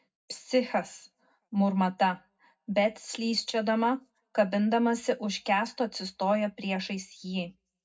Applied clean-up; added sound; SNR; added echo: none; none; none; reverberation time 0.3 s.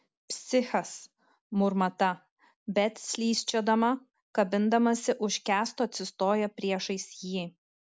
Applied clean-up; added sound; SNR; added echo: none; none; none; none.